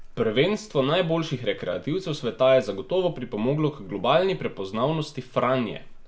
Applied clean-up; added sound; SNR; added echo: none; Livestock, farm animals, working animals; 20 dB; reverberation time 0.3 s.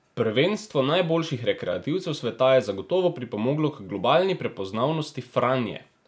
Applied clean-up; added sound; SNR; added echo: none; none; none; none.